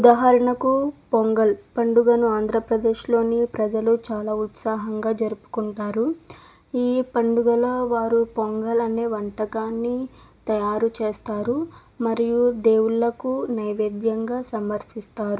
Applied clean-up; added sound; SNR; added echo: none; none; none; none.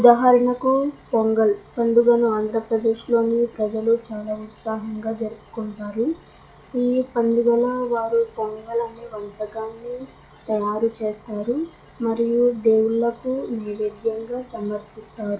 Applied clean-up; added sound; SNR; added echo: classical method log-MMSE.